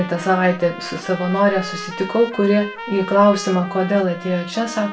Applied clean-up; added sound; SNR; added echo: none; Trumpet; 13 dB; reverberation time 0.3 s.